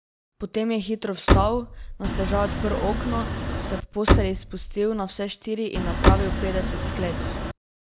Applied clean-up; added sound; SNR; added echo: none; Slam + Wind; -4 dB; none.